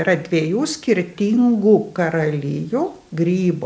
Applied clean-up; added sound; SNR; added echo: none; none; none; none.